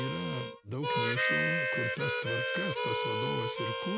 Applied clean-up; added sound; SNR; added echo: none; Harmonica; -5 dB; none.